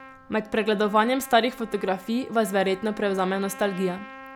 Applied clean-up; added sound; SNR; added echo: none; Trumpet; 18 dB; none.